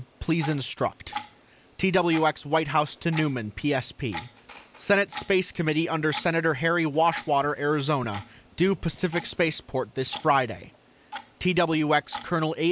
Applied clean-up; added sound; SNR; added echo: none; Clock; 17 dB; none.